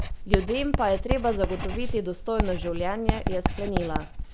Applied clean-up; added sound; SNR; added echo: none; Writing; -1 dB; none.